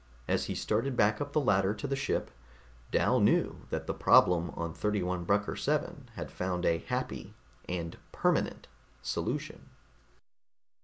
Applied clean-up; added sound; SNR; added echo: none; none; none; none.